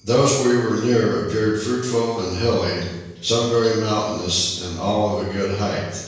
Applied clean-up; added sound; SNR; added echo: none; none; none; reverberation time 1.0 s.